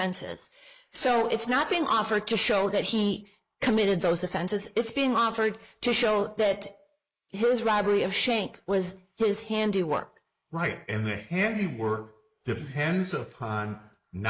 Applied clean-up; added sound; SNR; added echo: neural mask model Resemble Enhance denoiser.